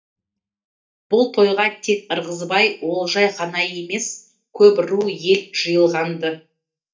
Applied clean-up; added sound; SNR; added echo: neural mask model DeepFilterNet 3.